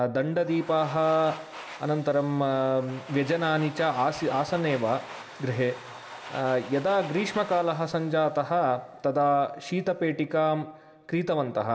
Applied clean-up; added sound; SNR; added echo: none; Domestic sounds, home sounds; 18 dB; reverberation time 1.2 s.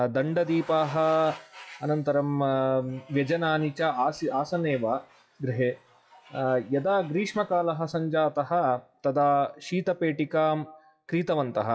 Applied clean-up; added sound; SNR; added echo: classical method WPE with log-MMSE.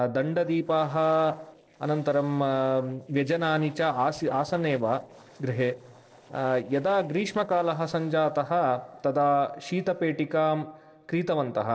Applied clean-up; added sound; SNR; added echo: neural separator model SepFormer DNS4.